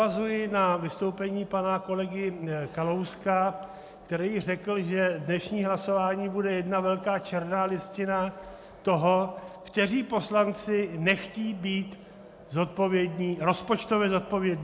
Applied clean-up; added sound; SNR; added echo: none; none; none; none.